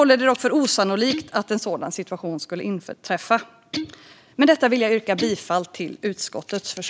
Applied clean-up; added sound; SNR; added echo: none; Guitar; 14 dB; none.